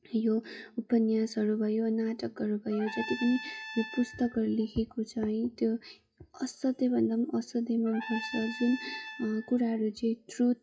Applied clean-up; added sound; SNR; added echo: classical method WPE with log-MMSE.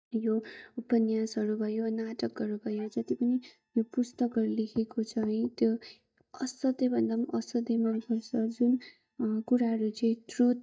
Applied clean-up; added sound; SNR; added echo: neural mask model DeepFilterNet 3.